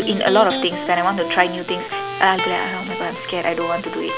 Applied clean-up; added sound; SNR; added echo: none; Electric guitar; 7 dB; none.